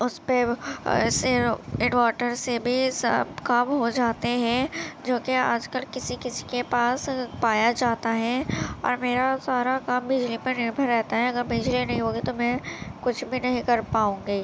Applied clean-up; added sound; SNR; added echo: none; none; none; none.